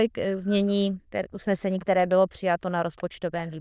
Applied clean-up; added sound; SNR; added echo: neural diffusion model UNIVERSE++.